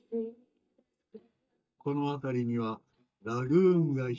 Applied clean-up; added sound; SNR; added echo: neural mask model DeepFilterNet 3.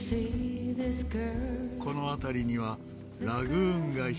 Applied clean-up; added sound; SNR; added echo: none; none; none; none.